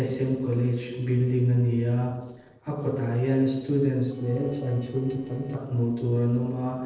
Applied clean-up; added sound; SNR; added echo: neural separator model SepFormer DNS4.